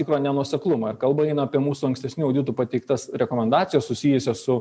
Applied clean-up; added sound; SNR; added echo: none; none; none; none.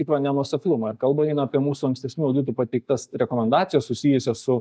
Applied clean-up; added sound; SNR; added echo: neural mask model DeepFilterNet 3.